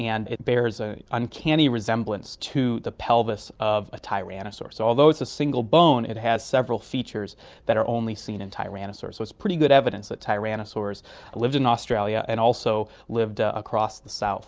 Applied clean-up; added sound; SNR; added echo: none; none; none; none.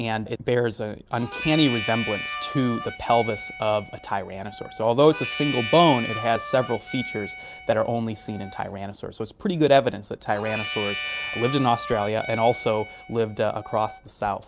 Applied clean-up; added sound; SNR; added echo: none; Harmonica; 10 dB; none.